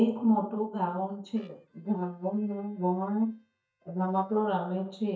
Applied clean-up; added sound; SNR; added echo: neural mask model DeepFilterNet 3.